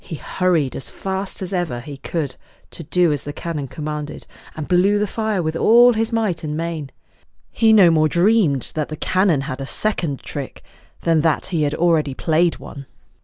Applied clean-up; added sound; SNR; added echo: none; none; none; none.